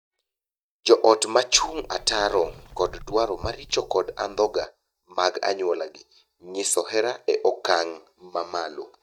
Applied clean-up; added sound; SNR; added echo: neural mask model DeepFilterNet 3.